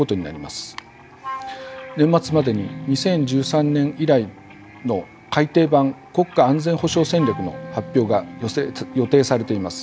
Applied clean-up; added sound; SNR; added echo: none; Guitar + Wind instrument, woodwind instrument; 15 dB; none.